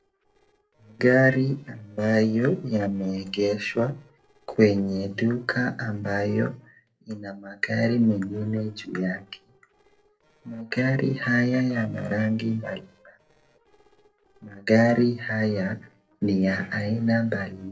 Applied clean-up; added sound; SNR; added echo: neural separator model SepFormer DNS4.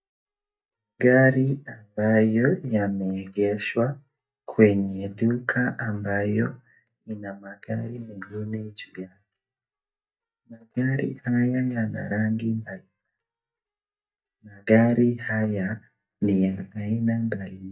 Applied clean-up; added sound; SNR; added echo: neural mask model DeepFilterNet 3.